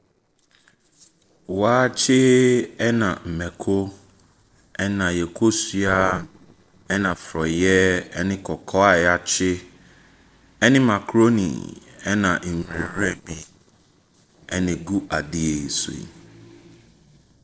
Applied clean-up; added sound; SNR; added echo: neural separator model SepFormer DNS4.